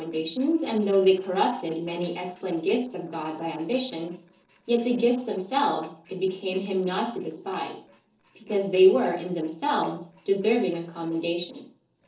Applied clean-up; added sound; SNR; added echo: neural separator model SepFormer DNS4.